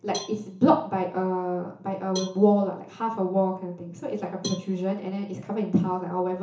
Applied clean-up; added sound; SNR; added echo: none; Cowbell; 18 dB; reverberation time 0.7 s.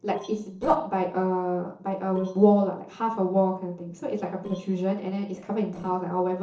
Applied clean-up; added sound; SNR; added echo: neural separator model SepFormer DNS4.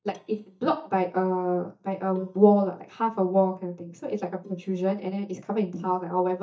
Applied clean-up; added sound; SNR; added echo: neural mask model DeepFilterNet 3.